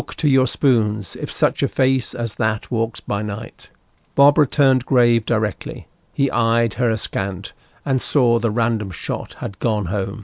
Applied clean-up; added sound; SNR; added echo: none; none; none; none.